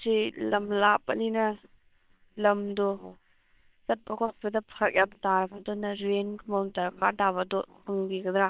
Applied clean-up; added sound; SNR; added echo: neural separator model SepFormer WHAM!.